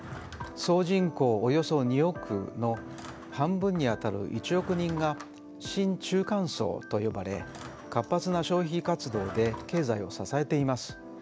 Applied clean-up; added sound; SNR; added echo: none; Drawer open or close / Wood; 19 dB; none.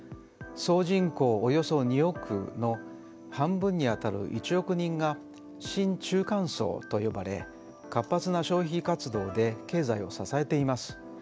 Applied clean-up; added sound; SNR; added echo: none; none; none; none.